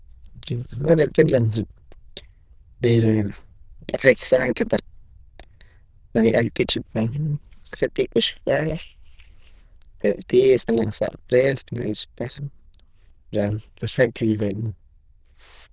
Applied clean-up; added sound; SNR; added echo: neural diffusion model UNIVERSE++.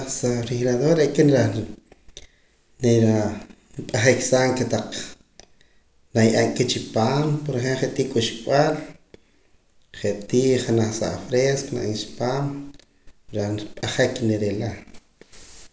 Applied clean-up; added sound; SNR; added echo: none; none; none; none.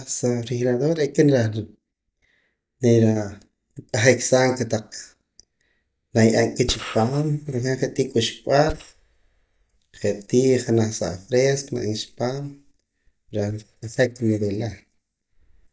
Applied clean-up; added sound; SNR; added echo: neural mask model DeepFilterNet 3.